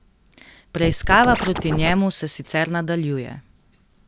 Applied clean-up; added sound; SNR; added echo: none; Scratching (performance technique); 3 dB; none.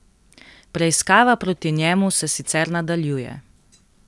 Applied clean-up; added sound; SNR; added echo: none; none; none; none.